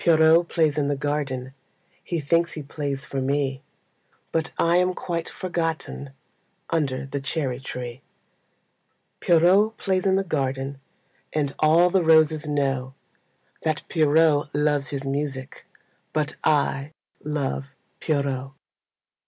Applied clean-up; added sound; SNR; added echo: none; none; none; none.